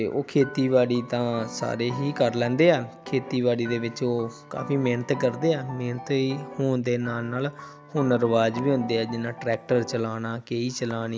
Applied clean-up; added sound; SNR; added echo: none; Piano; 14 dB; none.